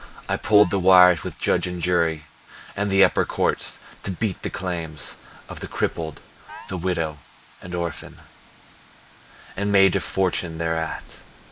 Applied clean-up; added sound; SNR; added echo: neural mask model Resemble Enhance denoiser.